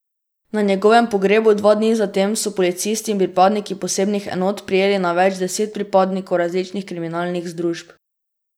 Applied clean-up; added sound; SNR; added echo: none; none; none; none.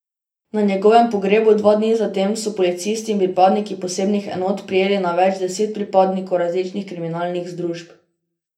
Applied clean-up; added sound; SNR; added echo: none; none; none; reverberation time 0.3 s.